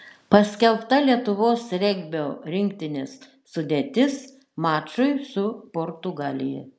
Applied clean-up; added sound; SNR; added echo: none; none; none; none.